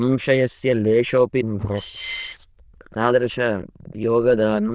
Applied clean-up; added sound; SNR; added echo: neural diffusion model UNIVERSE++.